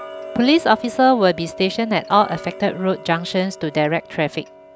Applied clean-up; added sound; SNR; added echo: none; Tick-tock; 16 dB; none.